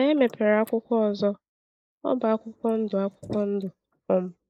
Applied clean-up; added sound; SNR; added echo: neural mask model Resemble Enhance denoiser.